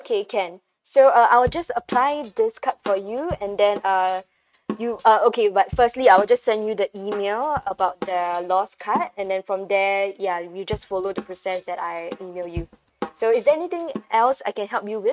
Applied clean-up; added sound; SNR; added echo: neural mask model RNNoise.